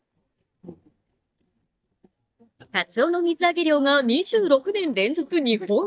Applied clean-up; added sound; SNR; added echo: neural mask model DeepFilterNet 3.